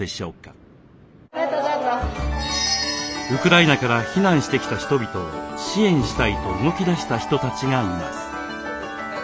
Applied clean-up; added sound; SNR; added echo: none; none; none; none.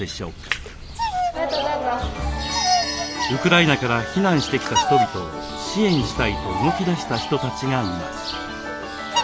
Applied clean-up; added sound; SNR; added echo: none; Bird vocalization, bird call, bird song; 5 dB; none.